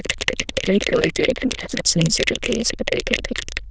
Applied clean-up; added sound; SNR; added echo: neural diffusion model UNIVERSE++.